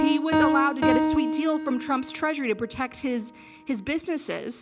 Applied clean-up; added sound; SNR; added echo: none; Piano; 0 dB; none.